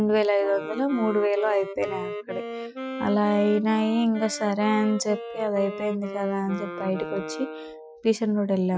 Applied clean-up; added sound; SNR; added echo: classical method Wiener filter.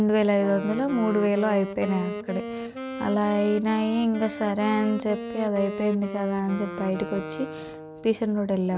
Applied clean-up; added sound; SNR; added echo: none; Wind instrument, woodwind instrument; 10 dB; none.